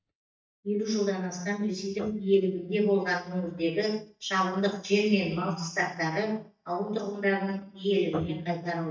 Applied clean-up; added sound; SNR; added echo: neural mask model DeepFilterNet 3.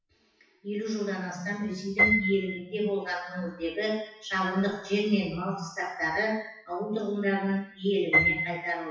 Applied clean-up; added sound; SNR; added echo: classical method WPE with log-MMSE.